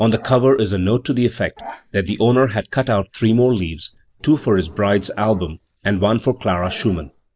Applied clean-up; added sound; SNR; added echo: neural mask model Resemble Enhance denoiser.